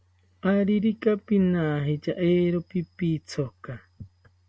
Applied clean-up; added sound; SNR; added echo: none; none; none; none.